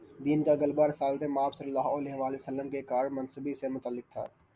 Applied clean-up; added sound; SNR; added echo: none; none; none; none.